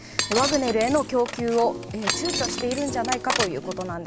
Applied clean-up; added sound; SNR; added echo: none; Cutlery, silverware + Shatter; 5 dB; none.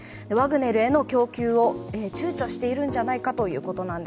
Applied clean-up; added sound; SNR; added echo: none; none; none; none.